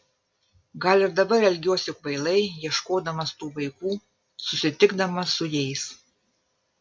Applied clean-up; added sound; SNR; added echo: none; none; none; none.